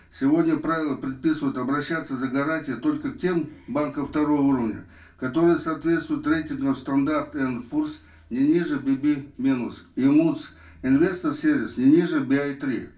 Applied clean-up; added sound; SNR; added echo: none; none; none; reverberation time 0.3 s.